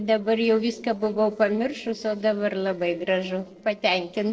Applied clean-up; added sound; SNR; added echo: neural separator model SepFormer DNS4.